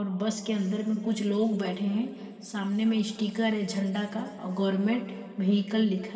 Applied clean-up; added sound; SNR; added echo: none; none; none; reverberation time 2.7 s.